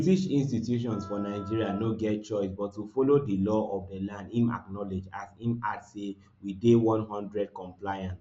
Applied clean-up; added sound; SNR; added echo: none; Wind instrument, woodwind instrument; 19 dB; none.